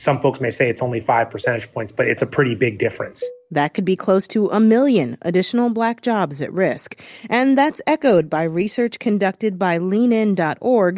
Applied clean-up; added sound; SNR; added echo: none; Cowbell; 19 dB; none.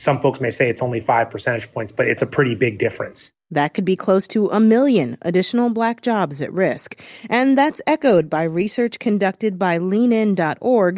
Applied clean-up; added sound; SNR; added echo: none; none; none; none.